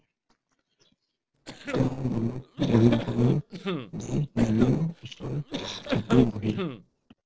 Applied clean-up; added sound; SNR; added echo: neural separator model SepFormer DNS4.